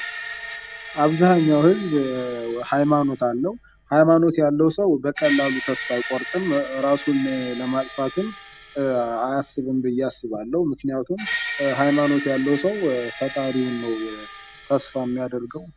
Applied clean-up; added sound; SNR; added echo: none; Screech; 13 dB; none.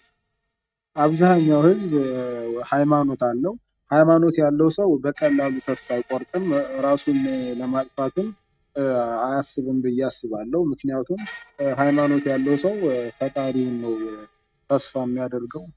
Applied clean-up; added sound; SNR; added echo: neural mask model RNNoise.